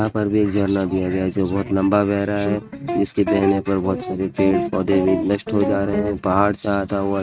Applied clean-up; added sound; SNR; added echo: neural mask model RNNoise.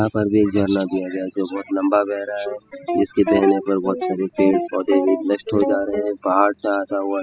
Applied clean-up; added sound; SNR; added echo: classical method spectral subtraction.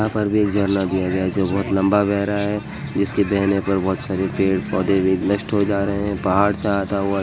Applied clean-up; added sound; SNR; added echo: none; none; none; none.